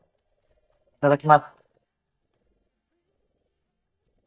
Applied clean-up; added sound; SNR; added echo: neural mask model DeepFilterNet 3.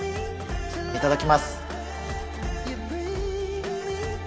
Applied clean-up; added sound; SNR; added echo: none; none; none; none.